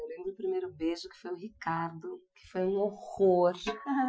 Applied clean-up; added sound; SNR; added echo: classical method Wiener filter.